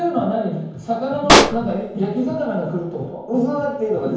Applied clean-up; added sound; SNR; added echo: none; Explosion; -3 dB; reverberation time 1.0 s.